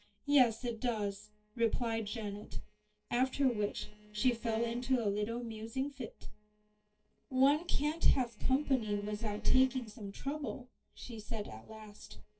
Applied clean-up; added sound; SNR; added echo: neural separator model SepFormer DNS4.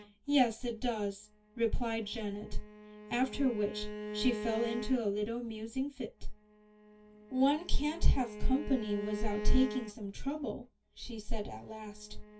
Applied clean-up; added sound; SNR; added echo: none; Bowed string instrument; 14 dB; reverberation time 0.1 s.